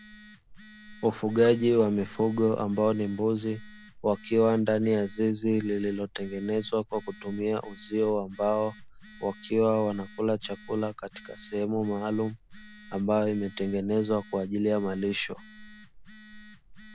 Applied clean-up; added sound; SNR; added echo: none; Telephone; 20 dB; none.